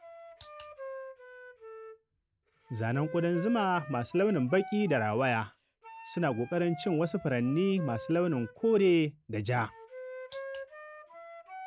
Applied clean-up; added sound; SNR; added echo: none; Wind instrument, woodwind instrument; 15 dB; none.